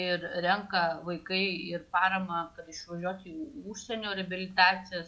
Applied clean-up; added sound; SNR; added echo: none; none; none; none.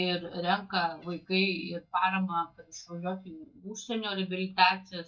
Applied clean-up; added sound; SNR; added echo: neural mask model DeepFilterNet 3.